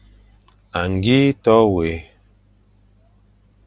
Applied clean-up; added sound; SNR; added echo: none; none; none; none.